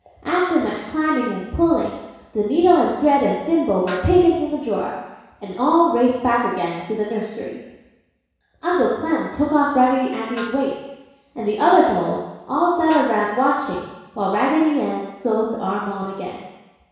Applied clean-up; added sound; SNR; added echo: none; Snare drum; 19 dB; reverberation time 1.1 s.